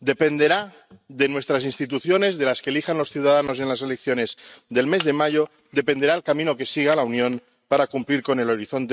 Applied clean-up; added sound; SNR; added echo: neural mask model RNNoise.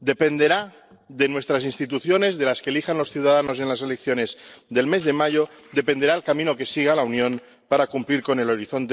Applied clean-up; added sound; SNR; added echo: neural separator model SepFormer DNS4.